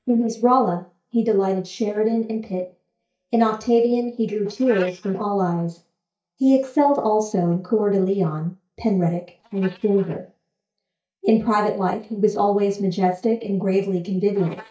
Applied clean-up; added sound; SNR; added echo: neural mask model DeepFilterNet 3.